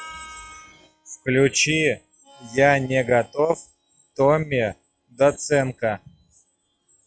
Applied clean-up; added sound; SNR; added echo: classical method log-MMSE.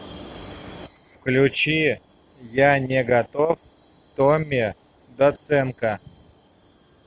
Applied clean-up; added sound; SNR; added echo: none; none; none; none.